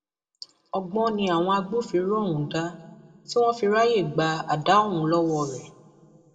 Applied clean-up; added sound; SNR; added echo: none; none; none; reverberation time 0.9 s.